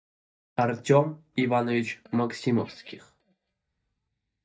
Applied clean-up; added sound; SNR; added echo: neural mask model DeepFilterNet 3.